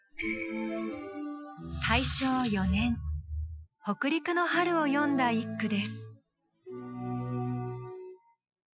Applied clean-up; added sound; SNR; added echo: classical method Wiener filter.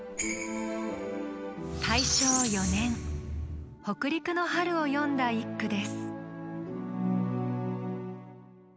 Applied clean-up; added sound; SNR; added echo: none; Squeak; 1 dB; none.